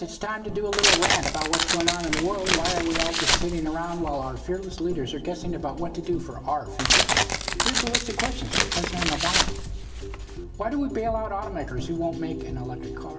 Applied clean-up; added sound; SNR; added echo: none; Tearing; -3 dB; reverberation time 2.3 s.